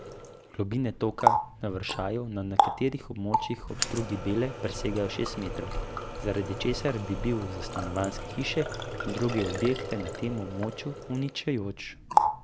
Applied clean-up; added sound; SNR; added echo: none; Water tap, faucet; 1 dB; none.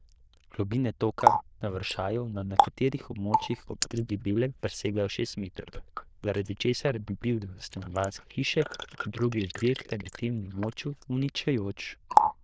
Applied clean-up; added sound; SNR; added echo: neural diffusion model UNIVERSE++.